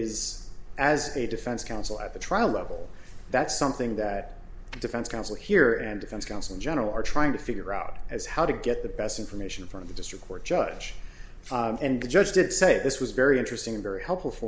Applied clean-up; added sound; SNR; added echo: none; none; none; none.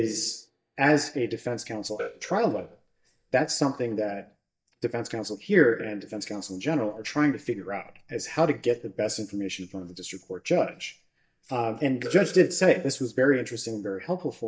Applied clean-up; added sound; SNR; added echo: neural mask model DeepFilterNet 3.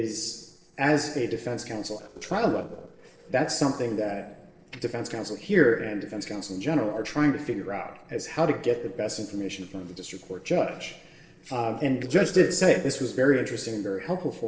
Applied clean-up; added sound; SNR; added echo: neural separator model SepFormer DNS4.